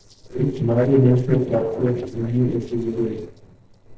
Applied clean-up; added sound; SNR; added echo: neural separator model SepFormer DNS4.